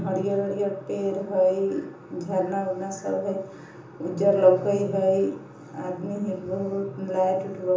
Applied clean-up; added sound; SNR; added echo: none; none; none; reverberation time 0.6 s.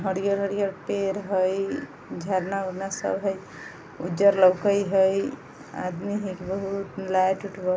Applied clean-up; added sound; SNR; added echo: none; none; none; none.